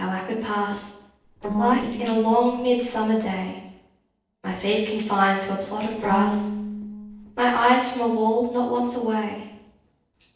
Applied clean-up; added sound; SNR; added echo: neural separator model SepFormer DNS4.